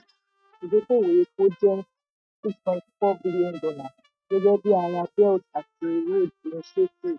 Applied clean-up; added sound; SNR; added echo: neural mask model RNNoise.